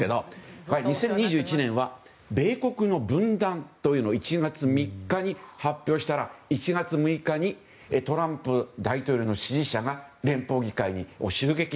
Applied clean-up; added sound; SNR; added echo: none; none; none; none.